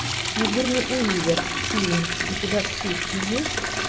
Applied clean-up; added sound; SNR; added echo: none; Liquid; 0 dB; none.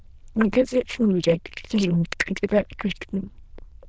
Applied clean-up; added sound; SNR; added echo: neural diffusion model UNIVERSE++.